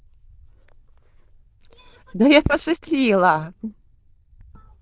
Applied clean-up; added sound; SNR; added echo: neural diffusion model UNIVERSE++.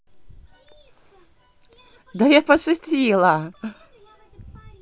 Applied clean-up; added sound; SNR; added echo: none; none; none; none.